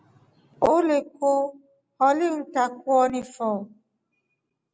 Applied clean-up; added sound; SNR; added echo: none; none; none; none.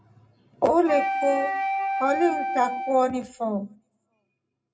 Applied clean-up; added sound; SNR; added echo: none; Wind instrument, woodwind instrument; 2 dB; reverberation time 0.2 s.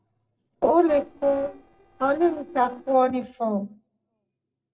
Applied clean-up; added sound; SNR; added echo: neural separator model SepFormer DNS4.